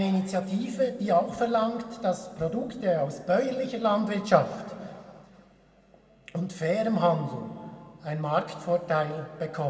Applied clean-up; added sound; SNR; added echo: none; none; none; reverberation time 1.7 s.